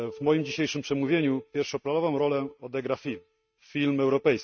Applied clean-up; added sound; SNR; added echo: neural mask model RNNoise.